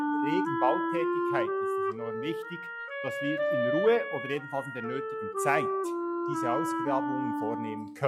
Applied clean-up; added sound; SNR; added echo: classical method log-MMSE.